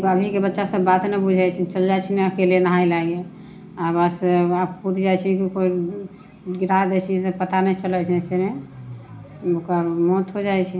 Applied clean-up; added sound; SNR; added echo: none; Piano; 19 dB; reverberation time 0.4 s.